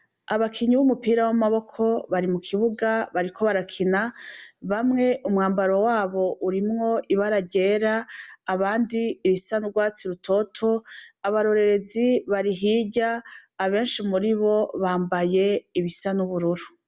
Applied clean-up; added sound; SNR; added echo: none; none; none; none.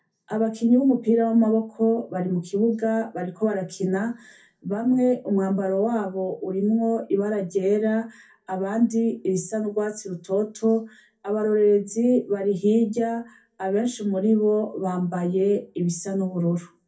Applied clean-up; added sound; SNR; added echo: none; none; none; reverberation time 0.3 s.